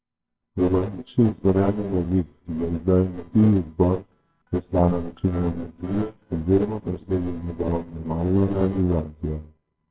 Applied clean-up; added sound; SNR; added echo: neural separator model SepFormer WHAMR!.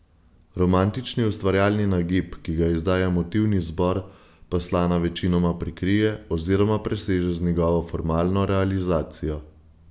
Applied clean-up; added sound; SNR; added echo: none; none; none; none.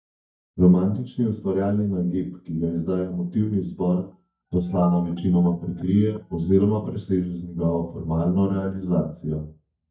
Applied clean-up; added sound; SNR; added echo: neural mask model DeepFilterNet 3.